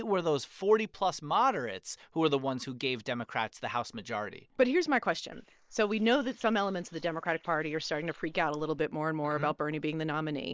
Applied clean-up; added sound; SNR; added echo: neural mask model Resemble Enhance denoiser.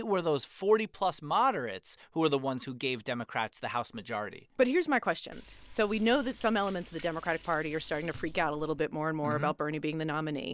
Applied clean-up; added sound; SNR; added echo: none; Liquid; 16 dB; none.